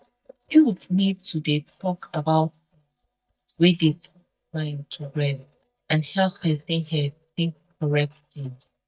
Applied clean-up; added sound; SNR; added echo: neural mask model DeepFilterNet 3.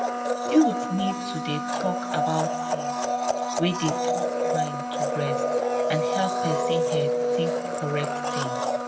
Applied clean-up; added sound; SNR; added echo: none; Domestic sounds, home sounds; -4 dB; reverberation time 1.3 s.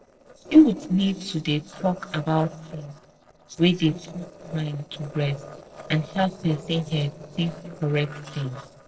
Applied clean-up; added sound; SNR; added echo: neural separator model SepFormer DNS4.